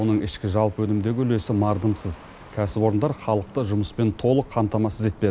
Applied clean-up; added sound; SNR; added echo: none; none; none; none.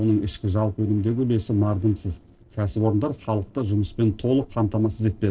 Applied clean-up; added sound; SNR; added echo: neural separator model SepFormer DNS4.